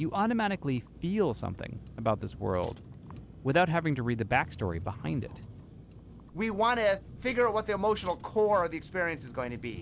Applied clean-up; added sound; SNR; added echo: none; Vehicle; 15 dB; none.